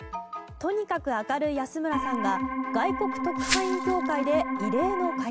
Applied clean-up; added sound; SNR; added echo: none; Organ + Glass; 0 dB; none.